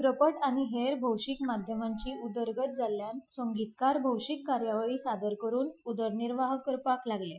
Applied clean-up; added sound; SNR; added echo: classical method Wiener filter.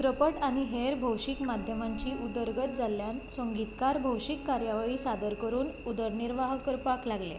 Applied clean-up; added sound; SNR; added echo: none; Cricket / Buzz; 15 dB; none.